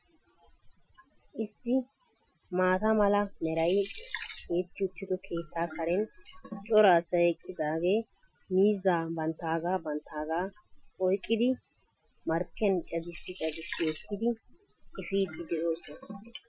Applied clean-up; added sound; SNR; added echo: classical method Wiener filter.